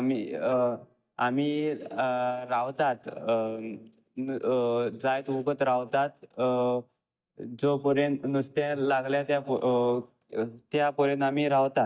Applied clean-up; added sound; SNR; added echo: neural mask model DeepFilterNet 3.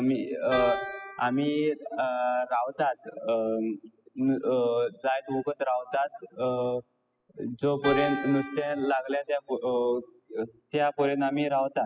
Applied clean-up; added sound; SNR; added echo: classical method spectral subtraction.